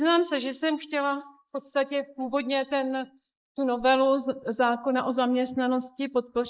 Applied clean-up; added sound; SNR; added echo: neural mask model Resemble Enhance denoiser.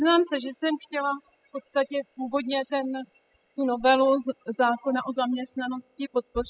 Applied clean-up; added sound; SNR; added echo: classical method spectral subtraction.